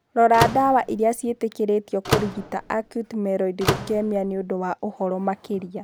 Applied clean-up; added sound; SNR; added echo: none; Slam / Microwave oven; 6 dB; none.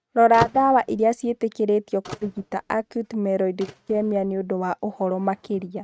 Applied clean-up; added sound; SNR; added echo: neural mask model RNNoise.